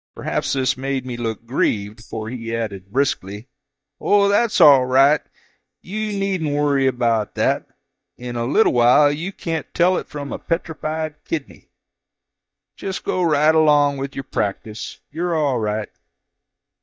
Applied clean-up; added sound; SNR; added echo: neural mask model DeepFilterNet 3.